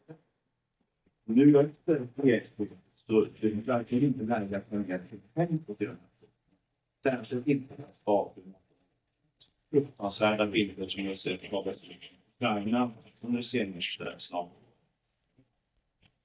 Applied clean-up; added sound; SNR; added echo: neural mask model DeepFilterNet 3.